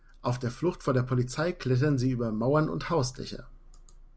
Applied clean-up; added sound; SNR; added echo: none; none; none; none.